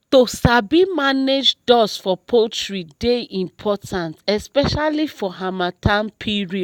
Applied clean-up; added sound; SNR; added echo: none; none; none; none.